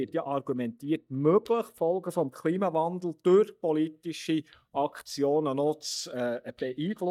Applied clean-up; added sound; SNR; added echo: neural mask model DeepFilterNet 3.